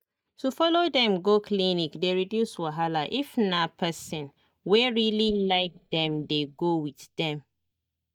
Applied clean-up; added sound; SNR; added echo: neural mask model DeepFilterNet 3.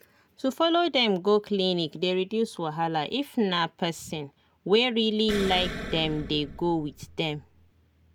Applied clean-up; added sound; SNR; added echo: none; Explosion; 10 dB; none.